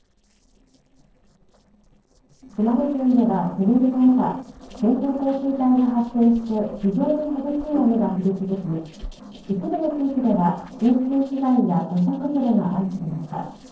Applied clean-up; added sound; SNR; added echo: neural separator model SepFormer DNS4.